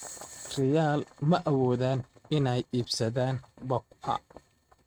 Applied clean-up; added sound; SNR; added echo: neural mask model RNNoise.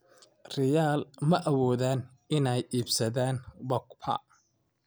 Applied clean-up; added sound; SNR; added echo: none; none; none; none.